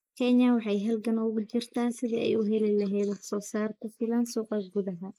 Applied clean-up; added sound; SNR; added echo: neural mask model Resemble Enhance denoiser.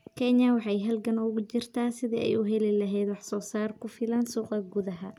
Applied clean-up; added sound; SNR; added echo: none; none; none; none.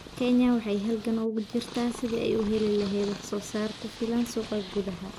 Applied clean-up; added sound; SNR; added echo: none; Purr; 14 dB; none.